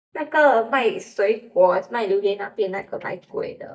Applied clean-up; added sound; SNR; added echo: neural mask model DeepFilterNet 3.